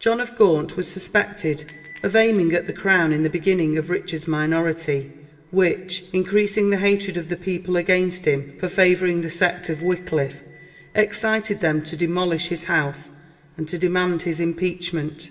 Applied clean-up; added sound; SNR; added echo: none; Door / Bell; 19 dB; reverberation time 1.5 s.